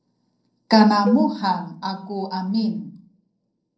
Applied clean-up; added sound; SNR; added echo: neural separator model SepFormer DNS4.